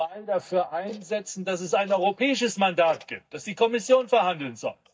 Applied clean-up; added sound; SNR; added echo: neural mask model DeepFilterNet 3.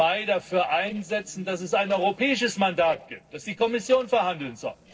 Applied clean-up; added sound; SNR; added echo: neural separator model SepFormer DNS4.